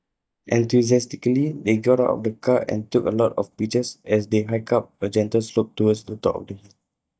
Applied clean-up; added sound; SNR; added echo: neural mask model DeepFilterNet 3.